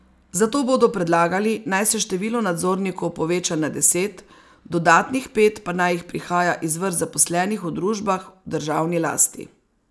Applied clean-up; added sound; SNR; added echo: none; none; none; none.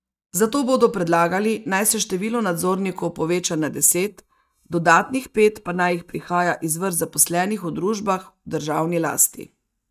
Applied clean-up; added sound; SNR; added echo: neural mask model DeepFilterNet 3.